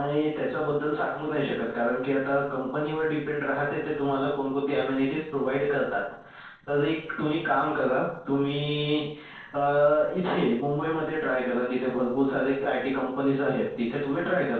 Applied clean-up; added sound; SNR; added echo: neural separator model SepFormer DNS4.